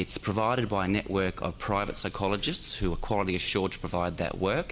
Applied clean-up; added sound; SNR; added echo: none; none; none; none.